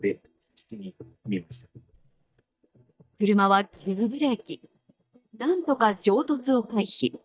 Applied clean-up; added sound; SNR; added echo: neural mask model DeepFilterNet 3.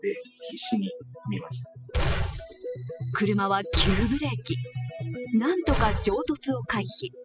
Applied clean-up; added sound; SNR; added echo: classical method spectral subtraction.